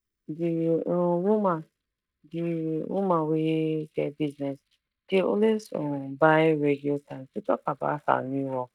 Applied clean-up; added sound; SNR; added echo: neural mask model DeepFilterNet 3.